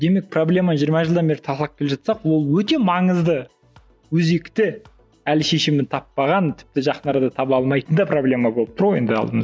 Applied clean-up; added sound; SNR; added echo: none; none; none; none.